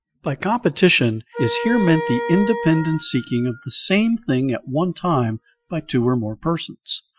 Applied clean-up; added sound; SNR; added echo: classical method Wiener filter.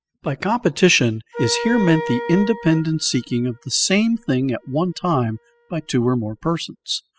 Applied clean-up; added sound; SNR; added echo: classical method spectral subtraction.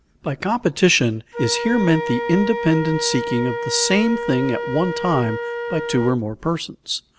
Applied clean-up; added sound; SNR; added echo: none; Wind instrument, woodwind instrument; 7 dB; none.